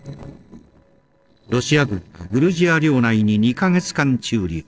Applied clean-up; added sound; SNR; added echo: neural separator model SepFormer DNS4.